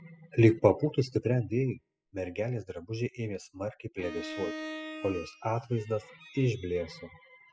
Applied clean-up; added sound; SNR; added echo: classical method spectral subtraction.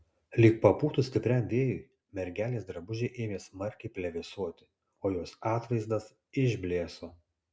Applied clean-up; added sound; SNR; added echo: none; none; none; none.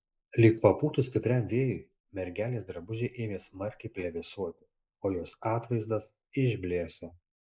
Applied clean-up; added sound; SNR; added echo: neural mask model Resemble Enhance denoiser.